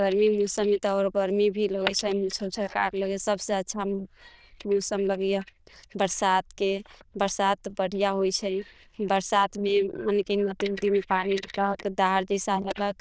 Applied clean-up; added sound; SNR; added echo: neural diffusion model UNIVERSE++.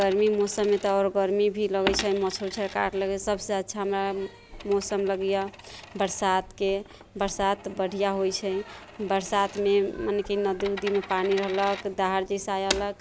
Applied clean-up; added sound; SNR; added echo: none; Coin (dropping); 14 dB; none.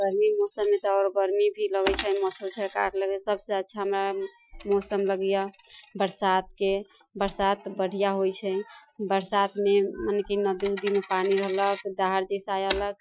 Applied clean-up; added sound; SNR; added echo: classical method Wiener filter.